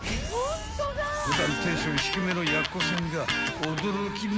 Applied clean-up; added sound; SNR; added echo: none; Electric guitar; 1 dB; none.